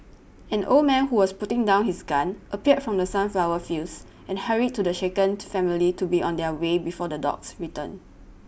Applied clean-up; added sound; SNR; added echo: none; none; none; none.